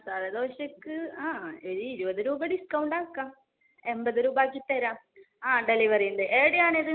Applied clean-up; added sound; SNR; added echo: none; none; none; none.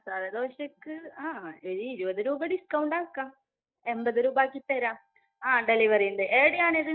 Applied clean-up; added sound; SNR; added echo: neural mask model DeepFilterNet 3.